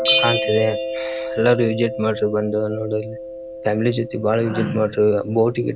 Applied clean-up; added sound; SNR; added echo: none; Bell + Mallet percussion; 6 dB; none.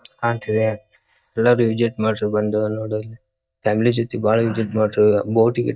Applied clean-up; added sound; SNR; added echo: neural mask model DeepFilterNet 3.